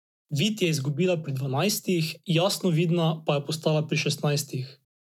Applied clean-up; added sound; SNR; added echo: none; none; none; none.